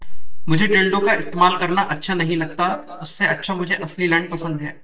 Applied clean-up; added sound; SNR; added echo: neural mask model DeepFilterNet 3.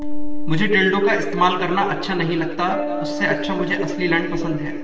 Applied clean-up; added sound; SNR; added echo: none; Acoustic guitar; 10 dB; reverberation time 2.2 s.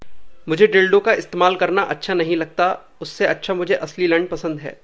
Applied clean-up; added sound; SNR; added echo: none; none; none; none.